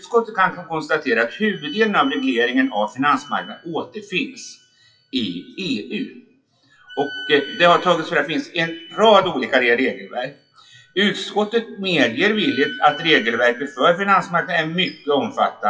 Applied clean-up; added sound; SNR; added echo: classical method WPE with log-MMSE.